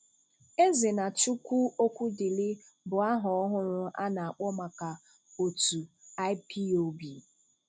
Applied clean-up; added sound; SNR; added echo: none; none; none; none.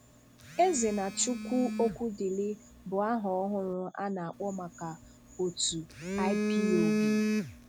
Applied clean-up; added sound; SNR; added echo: none; Telephone; 2 dB; none.